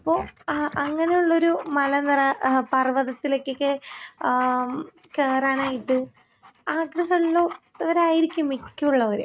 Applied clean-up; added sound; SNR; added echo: neural mask model RNNoise.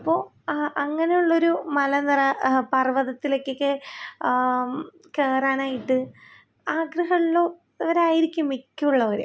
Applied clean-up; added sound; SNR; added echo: none; none; none; none.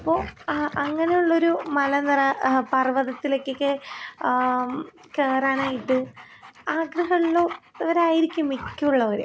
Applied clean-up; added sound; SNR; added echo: none; Dog; 17 dB; none.